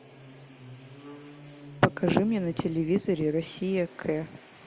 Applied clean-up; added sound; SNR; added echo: none; none; none; none.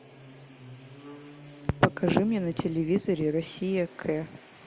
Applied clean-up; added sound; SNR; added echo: none; Crackle; 12 dB; none.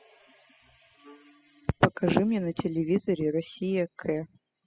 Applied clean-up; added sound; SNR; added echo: classical method spectral subtraction.